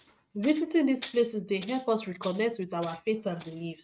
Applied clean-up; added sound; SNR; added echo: neural mask model RNNoise.